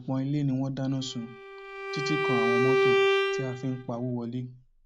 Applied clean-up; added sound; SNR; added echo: none; Bowed string instrument; -3 dB; none.